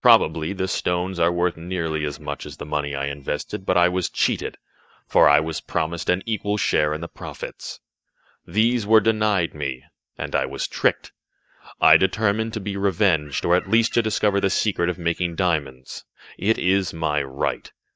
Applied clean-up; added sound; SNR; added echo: neural mask model DeepFilterNet 3.